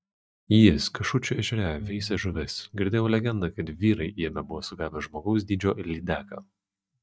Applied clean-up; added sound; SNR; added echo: neural mask model DeepFilterNet 3.